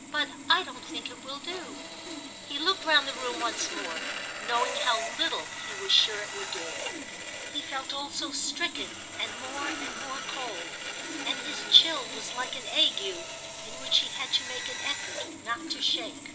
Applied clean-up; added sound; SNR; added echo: none; Sawing; 6 dB; reverberation time 0.4 s.